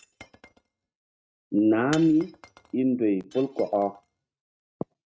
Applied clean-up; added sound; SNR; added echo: neural mask model RNNoise.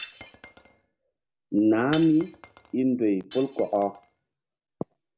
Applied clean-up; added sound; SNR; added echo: none; Shatter; 18 dB; none.